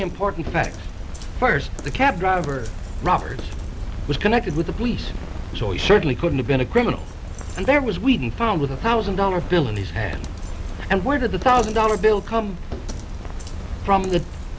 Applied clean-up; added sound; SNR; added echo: none; Coin (dropping); 13 dB; none.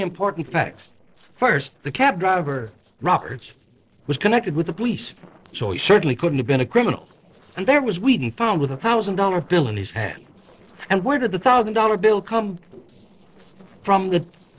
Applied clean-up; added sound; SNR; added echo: neural separator model SepFormer DNS4.